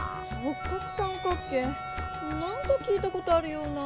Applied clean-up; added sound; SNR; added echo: none; Wind instrument, woodwind instrument; 14 dB; none.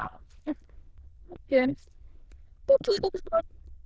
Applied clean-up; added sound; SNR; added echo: neural diffusion model UNIVERSE++.